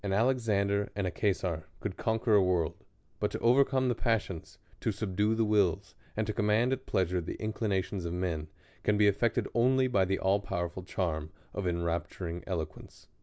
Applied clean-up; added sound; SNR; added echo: none; none; none; none.